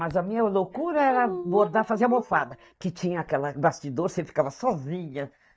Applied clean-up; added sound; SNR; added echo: neural mask model DeepFilterNet 3.